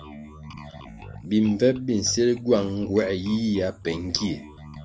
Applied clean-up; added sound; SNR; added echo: none; Bass guitar; 17 dB; none.